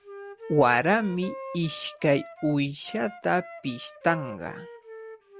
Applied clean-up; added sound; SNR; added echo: none; Wind instrument, woodwind instrument; 15 dB; none.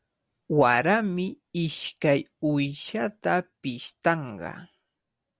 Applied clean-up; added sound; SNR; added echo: none; none; none; none.